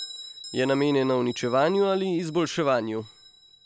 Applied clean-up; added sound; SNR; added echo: none; Bell; 19 dB; none.